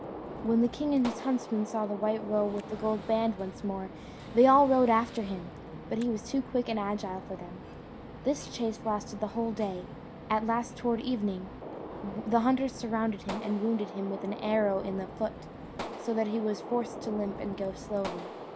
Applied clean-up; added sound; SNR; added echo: none; Gunshot, gunfire; 11 dB; none.